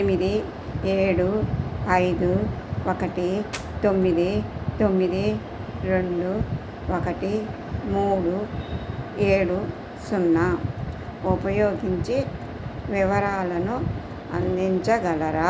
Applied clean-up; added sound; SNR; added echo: none; Clapping; 14 dB; none.